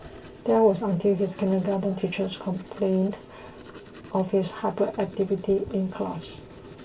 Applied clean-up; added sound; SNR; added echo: none; Writing; 19 dB; reverberation time 0.2 s.